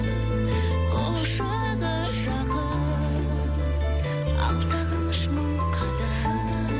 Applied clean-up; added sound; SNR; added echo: none; none; none; none.